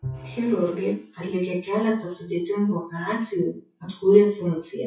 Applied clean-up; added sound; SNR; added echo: classical method WPE with log-MMSE.